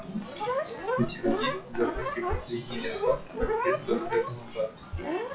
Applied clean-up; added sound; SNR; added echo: classical method WPE with log-MMSE.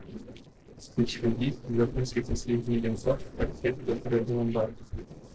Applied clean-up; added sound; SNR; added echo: neural separator model SepFormer DNS4.